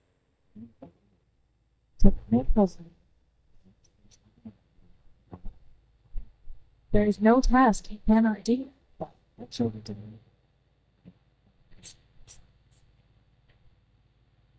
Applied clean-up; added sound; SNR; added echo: neural mask model DeepFilterNet 3.